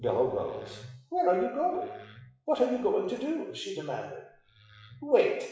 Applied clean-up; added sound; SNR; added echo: classical method WPE with log-MMSE.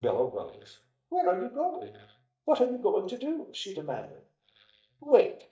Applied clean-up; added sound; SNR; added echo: neural mask model DeepFilterNet 3.